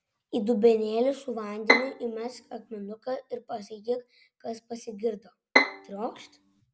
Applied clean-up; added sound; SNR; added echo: none; Bowed string instrument; -3 dB; none.